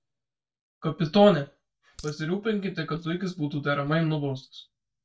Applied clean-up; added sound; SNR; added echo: neural mask model DeepFilterNet 3.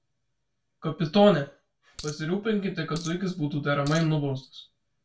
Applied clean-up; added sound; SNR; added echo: none; Coin (dropping); 16 dB; reverberation time 0.1 s.